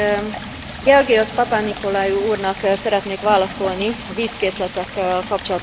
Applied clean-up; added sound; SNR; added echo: none; Stream; 12 dB; none.